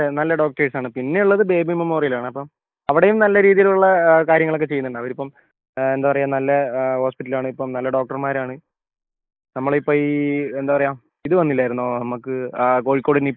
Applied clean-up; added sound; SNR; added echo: neural mask model Resemble Enhance denoiser.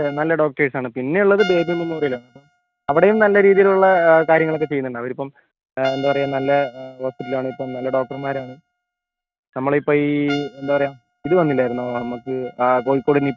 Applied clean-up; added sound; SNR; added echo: neural mask model RNNoise.